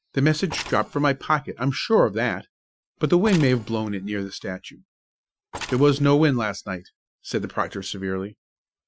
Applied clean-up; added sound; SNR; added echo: classical method Wiener filter.